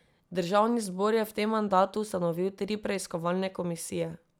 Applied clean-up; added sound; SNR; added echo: none; none; none; none.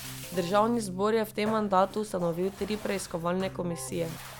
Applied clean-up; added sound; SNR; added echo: none; Bathtub (filling or washing) + Keyboard (musical); 14 dB; none.